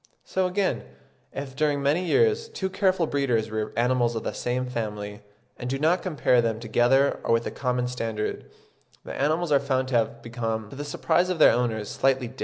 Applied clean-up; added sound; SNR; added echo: none; none; none; none.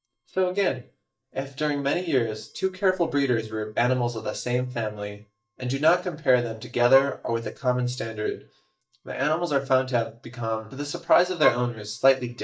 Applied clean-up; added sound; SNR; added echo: neural mask model DeepFilterNet 3.